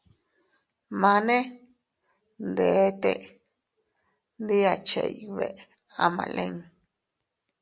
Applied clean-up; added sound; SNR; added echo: none; none; none; none.